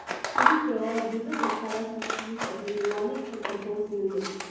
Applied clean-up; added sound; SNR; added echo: none; Scissors; 0 dB; reverberation time 1.1 s.